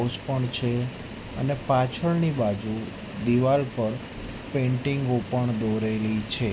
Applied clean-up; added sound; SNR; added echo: none; none; none; none.